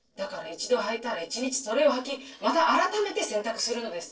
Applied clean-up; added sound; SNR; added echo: neural separator model SepFormer DNS4.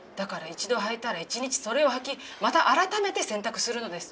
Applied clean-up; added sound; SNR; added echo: none; none; none; none.